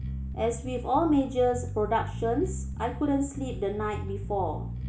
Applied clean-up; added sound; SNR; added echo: none; Bass guitar; 6 dB; reverberation time 0.4 s.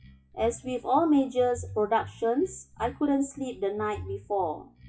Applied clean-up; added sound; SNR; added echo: classical method WPE with log-MMSE.